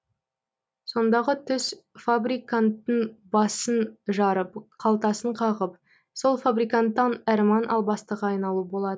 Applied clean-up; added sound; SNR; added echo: none; none; none; none.